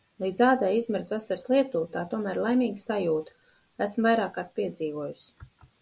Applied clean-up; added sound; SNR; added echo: none; none; none; none.